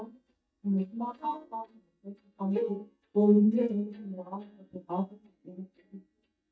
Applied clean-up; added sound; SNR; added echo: neural mask model DeepFilterNet 3.